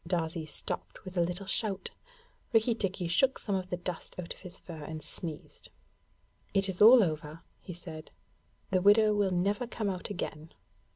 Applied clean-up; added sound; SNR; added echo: none; none; none; none.